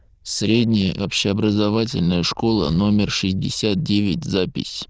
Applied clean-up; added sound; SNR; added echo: neural diffusion model UNIVERSE++.